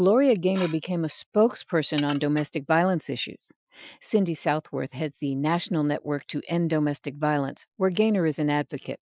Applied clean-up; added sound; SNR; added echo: classical method Wiener filter.